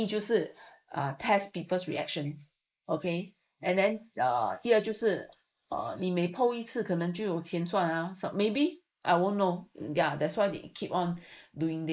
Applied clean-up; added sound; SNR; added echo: neural mask model Resemble Enhance denoiser.